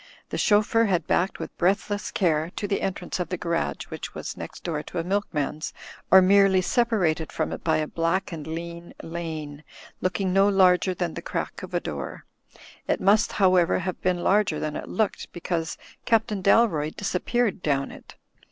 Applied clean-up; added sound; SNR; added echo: none; none; none; none.